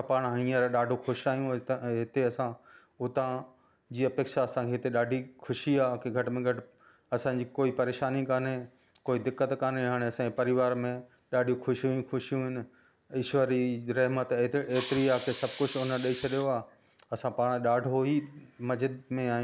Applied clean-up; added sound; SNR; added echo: none; Hiss; 14 dB; none.